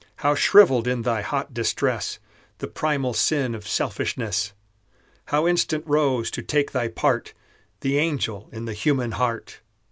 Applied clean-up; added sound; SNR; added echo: none; none; none; none.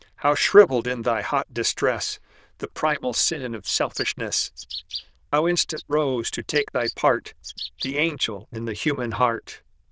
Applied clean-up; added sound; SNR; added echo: neural diffusion model UNIVERSE++.